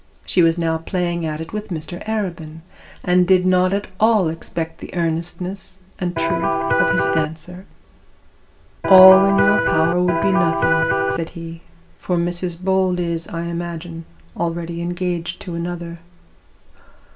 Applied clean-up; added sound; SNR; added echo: none; Electric guitar; -2 dB; reverberation time 0.3 s.